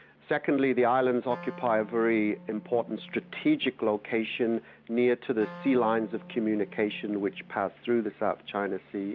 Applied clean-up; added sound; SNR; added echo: none; Wind instrument, woodwind instrument; 19 dB; none.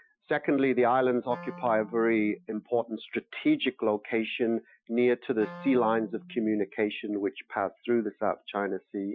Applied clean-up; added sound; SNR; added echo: classical method Wiener filter.